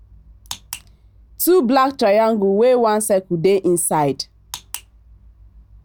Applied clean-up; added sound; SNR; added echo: none; none; none; none.